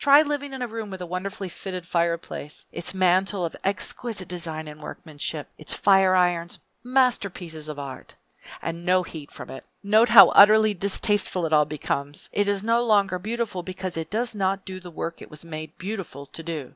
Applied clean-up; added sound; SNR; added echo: none; none; none; none.